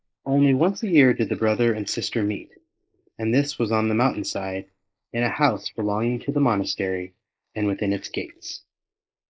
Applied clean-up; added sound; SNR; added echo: neural mask model Resemble Enhance denoiser.